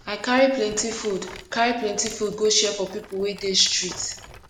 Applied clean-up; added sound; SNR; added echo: none; Rattle; 19 dB; none.